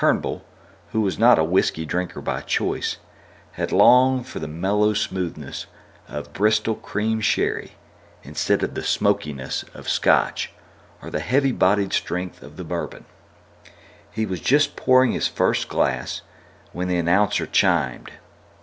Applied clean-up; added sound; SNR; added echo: none; none; none; none.